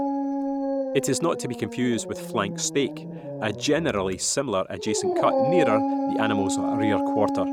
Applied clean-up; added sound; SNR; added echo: none; Dog; 0 dB; none.